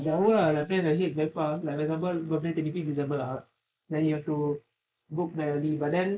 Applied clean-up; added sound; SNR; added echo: neural mask model Resemble Enhance denoiser.